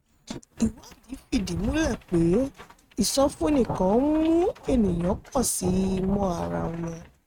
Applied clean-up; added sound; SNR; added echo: neural mask model RNNoise.